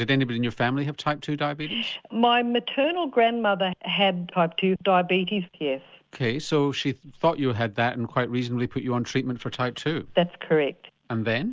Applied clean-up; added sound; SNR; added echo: none; none; none; none.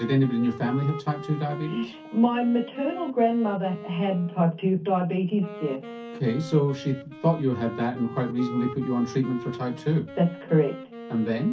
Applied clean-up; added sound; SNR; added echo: none; Wind instrument, woodwind instrument; 14 dB; reverberation time 0.3 s.